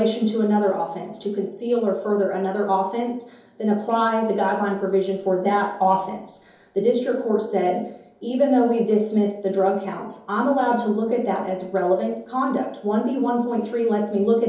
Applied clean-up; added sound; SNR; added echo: none; none; none; reverberation time 2.8 s.